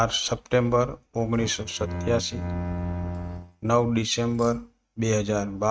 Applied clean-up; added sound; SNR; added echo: neural mask model RNNoise.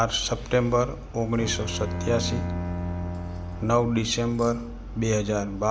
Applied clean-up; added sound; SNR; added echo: none; Bowed string instrument; 7 dB; none.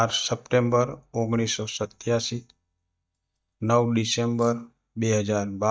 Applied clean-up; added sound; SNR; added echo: neural mask model DeepFilterNet 3.